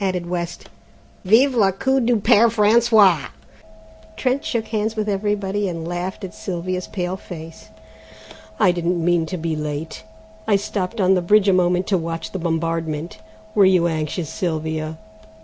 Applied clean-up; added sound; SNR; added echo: none; none; none; none.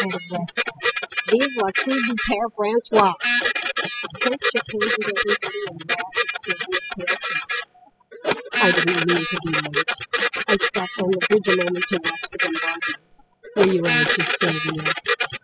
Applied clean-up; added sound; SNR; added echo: classical method spectral subtraction.